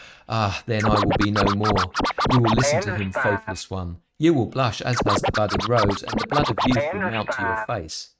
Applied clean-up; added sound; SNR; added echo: neural mask model RNNoise.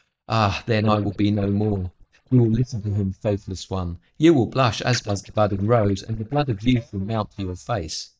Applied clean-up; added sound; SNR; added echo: neural mask model DeepFilterNet 3.